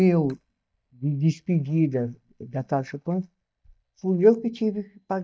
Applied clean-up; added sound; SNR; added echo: neural mask model DeepFilterNet 3.